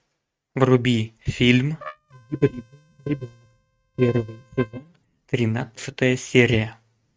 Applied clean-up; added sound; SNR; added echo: neural mask model RNNoise.